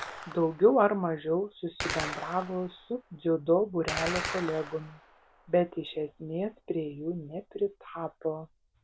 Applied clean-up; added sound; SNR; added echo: none; Gunshot, gunfire; 11 dB; none.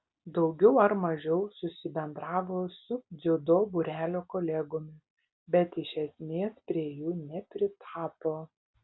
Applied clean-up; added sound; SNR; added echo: none; none; none; none.